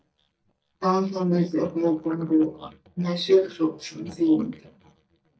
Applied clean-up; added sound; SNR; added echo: neural mask model DeepFilterNet 3.